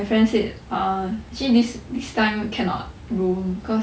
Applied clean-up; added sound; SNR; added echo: none; none; none; none.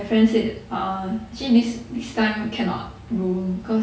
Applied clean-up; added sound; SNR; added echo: none; none; none; reverberation time 0.6 s.